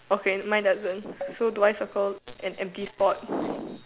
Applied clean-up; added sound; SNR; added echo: none; Keyboard (musical); 15 dB; none.